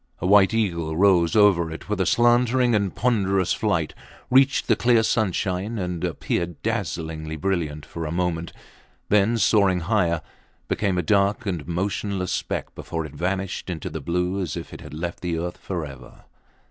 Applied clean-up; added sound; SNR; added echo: none; none; none; none.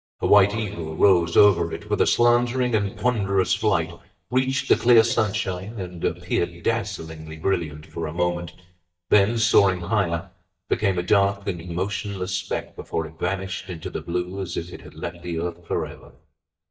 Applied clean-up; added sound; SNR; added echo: neural mask model DeepFilterNet 3.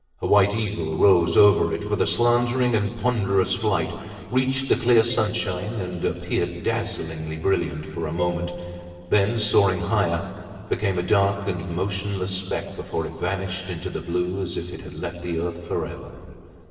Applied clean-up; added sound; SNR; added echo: neural separator model SepFormer DNS4.